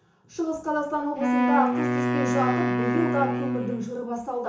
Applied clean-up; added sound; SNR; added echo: none; Wind instrument, woodwind instrument; -3 dB; reverberation time 0.8 s.